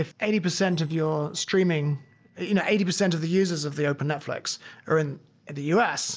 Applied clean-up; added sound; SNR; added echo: neural separator model SepFormer DNS4.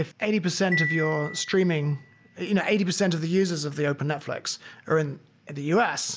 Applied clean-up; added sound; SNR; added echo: none; Marimba, xylophone; 10 dB; none.